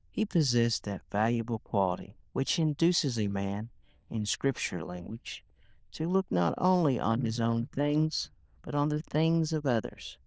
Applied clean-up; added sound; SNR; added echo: neural diffusion model UNIVERSE++.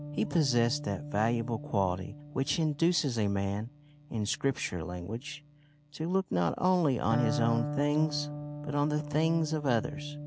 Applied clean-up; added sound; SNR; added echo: none; Electric guitar; 9 dB; none.